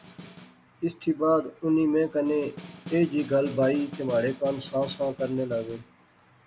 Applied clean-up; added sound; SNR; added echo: none; Snare drum; 17 dB; none.